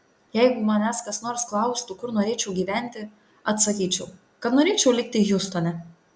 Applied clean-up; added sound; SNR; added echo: none; none; none; none.